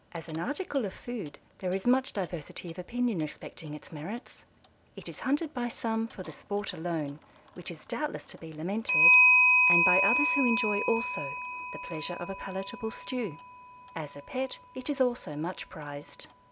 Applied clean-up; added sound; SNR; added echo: none; Clock; -2 dB; none.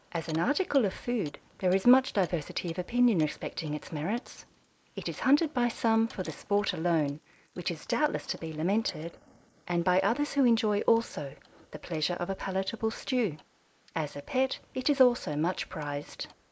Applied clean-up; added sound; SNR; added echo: neural mask model Resemble Enhance denoiser.